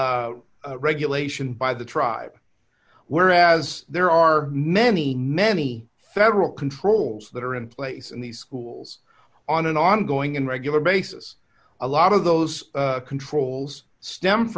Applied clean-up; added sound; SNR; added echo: none; none; none; none.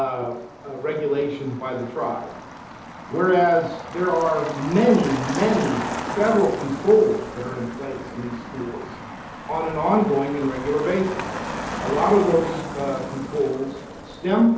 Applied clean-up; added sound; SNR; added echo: none; Motor vehicle (road); 10 dB; reverberation time 2.2 s.